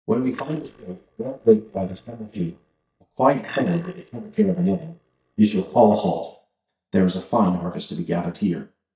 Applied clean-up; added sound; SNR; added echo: neural mask model DeepFilterNet 3.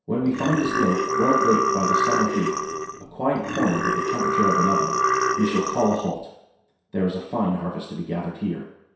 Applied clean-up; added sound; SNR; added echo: none; Burping, eructation; -2 dB; reverberation time 0.7 s.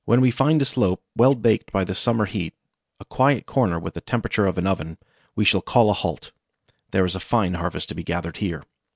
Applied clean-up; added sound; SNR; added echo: none; none; none; none.